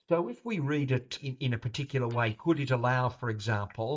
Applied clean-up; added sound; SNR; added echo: neural mask model DeepFilterNet 3.